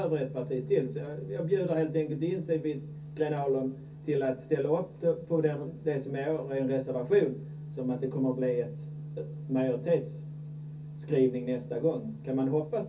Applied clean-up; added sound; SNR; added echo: none; none; none; reverberation time 0.3 s.